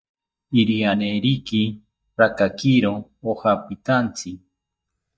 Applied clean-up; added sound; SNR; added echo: neural mask model DeepFilterNet 3.